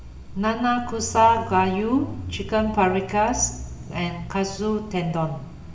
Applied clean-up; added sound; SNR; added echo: none; Mechanisms / Bicycle; 12 dB; reverberation time 1.0 s.